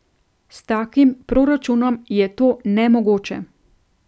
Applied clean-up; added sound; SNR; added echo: none; none; none; none.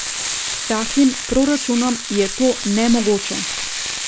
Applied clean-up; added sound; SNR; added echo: none; Frying (food); 5 dB; none.